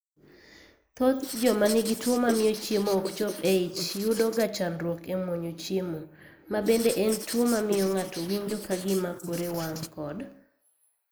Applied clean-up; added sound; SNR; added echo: neural mask model Resemble Enhance denoiser.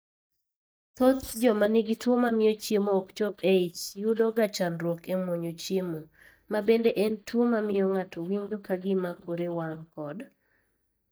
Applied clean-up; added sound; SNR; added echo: neural mask model DeepFilterNet 3.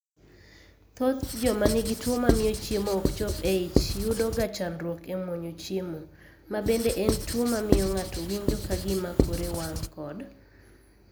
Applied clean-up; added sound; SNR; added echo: none; Writing; -1 dB; none.